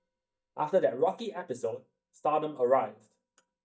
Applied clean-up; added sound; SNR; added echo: neural mask model DeepFilterNet 3.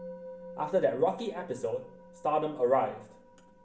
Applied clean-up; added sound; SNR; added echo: none; Musical instrument; 17 dB; reverberation time 0.3 s.